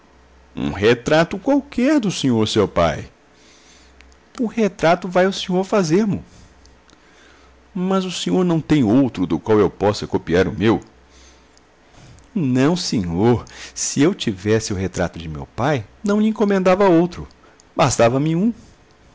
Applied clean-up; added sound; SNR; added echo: none; none; none; none.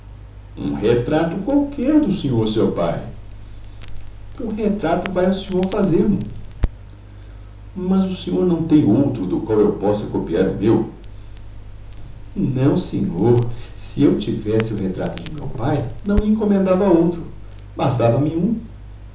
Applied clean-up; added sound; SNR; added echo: none; Crackle; 12 dB; reverberation time 1.2 s.